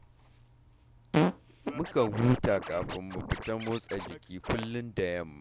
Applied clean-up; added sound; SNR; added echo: none; Fart + Scratching (performance technique); 4 dB; none.